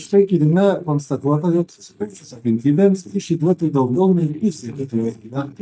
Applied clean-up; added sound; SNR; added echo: neural mask model DeepFilterNet 3.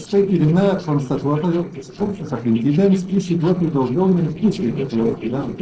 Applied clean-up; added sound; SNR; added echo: neural separator model SepFormer DNS4.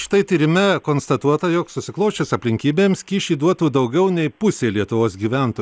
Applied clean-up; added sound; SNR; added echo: none; none; none; none.